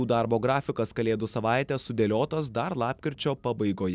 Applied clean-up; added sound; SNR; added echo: none; none; none; none.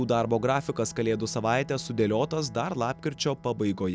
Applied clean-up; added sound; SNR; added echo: none; Bowed string instrument; 19 dB; none.